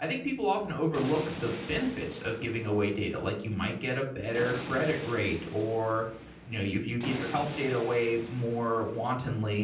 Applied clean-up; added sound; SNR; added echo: none; Thunder; 12 dB; reverberation time 0.6 s.